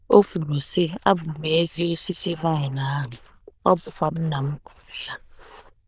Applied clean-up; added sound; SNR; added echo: neural diffusion model UNIVERSE++.